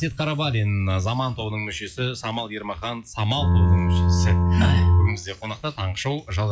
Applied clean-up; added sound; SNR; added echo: classical method log-MMSE.